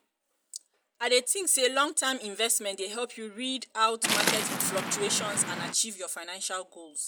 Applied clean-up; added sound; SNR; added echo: none; Waves, surf; 3 dB; none.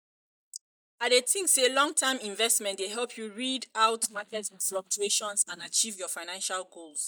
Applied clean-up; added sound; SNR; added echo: neural mask model DeepFilterNet 3.